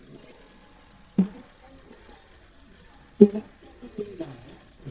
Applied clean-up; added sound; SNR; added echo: neural mask model DeepFilterNet 3.